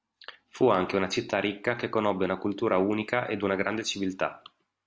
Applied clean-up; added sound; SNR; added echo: none; none; none; none.